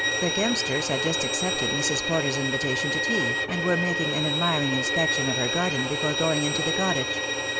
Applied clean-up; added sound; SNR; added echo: none; Bowed string instrument; -2 dB; none.